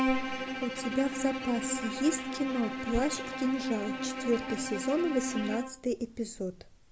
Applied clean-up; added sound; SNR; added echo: none; Bowed string instrument; 3 dB; none.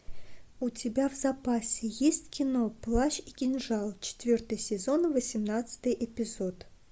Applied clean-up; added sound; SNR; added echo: none; none; none; none.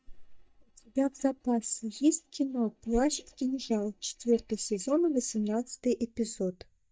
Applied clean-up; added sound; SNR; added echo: neural mask model DeepFilterNet 3.